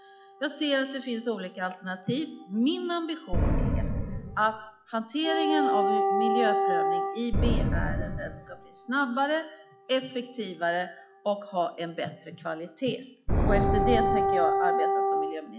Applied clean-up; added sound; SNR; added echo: classical method log-MMSE.